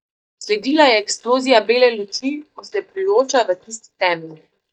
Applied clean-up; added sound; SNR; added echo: neural mask model DeepFilterNet 3.